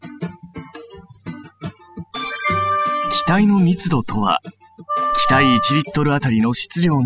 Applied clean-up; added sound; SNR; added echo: classical method spectral subtraction.